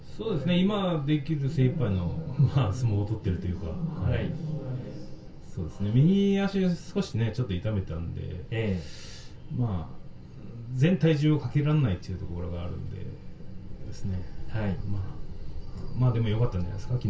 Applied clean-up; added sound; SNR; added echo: none; none; none; reverberation time 0.2 s.